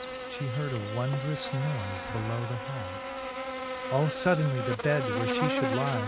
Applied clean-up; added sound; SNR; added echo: none; Buzz; 3 dB; none.